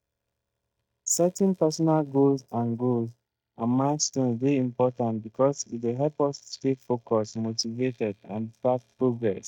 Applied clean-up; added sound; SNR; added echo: neural mask model DeepFilterNet 3.